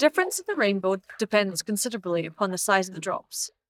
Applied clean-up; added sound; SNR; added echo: neural mask model DeepFilterNet 3.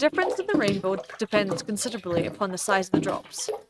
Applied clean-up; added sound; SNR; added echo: neural mask model RNNoise.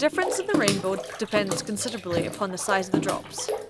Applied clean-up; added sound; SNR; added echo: none; Bathtub (filling or washing) / Water / Splash, splatter; 2 dB; none.